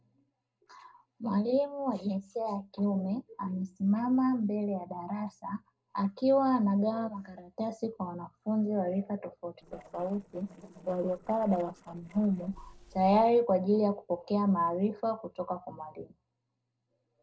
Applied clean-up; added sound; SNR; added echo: neural separator model SepFormer DNS4.